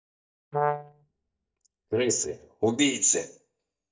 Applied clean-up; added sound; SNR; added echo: neural mask model DeepFilterNet 3.